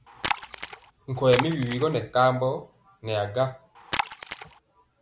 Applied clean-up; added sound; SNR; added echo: none; Splash, splatter; -4 dB; none.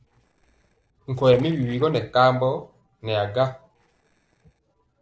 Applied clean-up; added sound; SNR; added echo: neural separator model SepFormer DNS4.